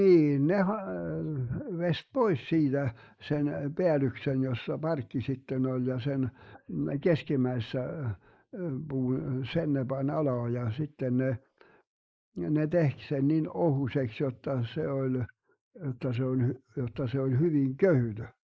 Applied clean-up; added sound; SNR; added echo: neural mask model Resemble Enhance denoiser.